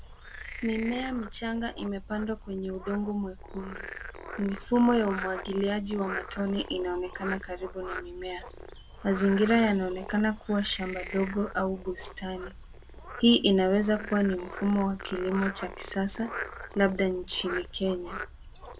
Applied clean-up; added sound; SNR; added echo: none; Frog; 11 dB; none.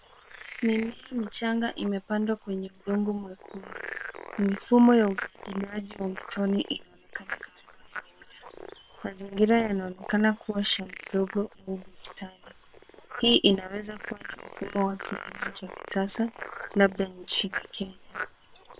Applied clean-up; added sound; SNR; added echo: neural separator model SepFormer WHAM!.